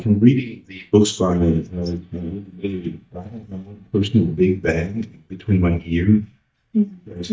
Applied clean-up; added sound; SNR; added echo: neural mask model DeepFilterNet 3.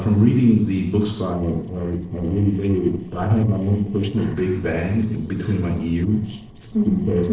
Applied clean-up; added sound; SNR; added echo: neural separator model SepFormer DNS4.